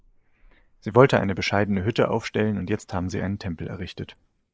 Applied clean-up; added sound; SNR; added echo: neural mask model Resemble Enhance denoiser.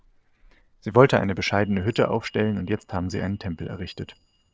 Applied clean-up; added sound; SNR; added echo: neural separator model SepFormer DNS4.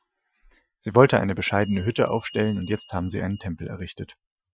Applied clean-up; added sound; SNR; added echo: classical method Wiener filter.